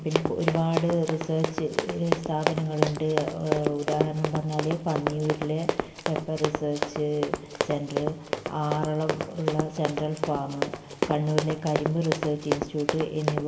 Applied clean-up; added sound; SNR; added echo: none; Run; 2 dB; reverberation time 1.6 s.